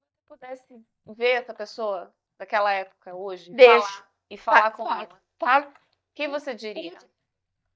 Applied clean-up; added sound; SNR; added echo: neural mask model DeepFilterNet 3.